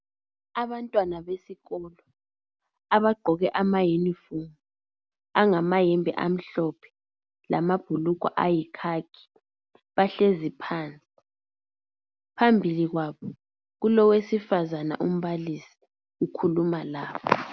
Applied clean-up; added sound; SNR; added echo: none; none; none; none.